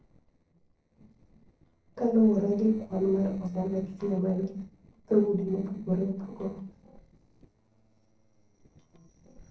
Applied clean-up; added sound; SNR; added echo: neural separator model SepFormer DNS4.